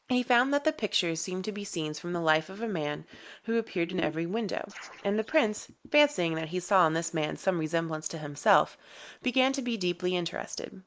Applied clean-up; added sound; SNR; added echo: neural mask model Resemble Enhance denoiser.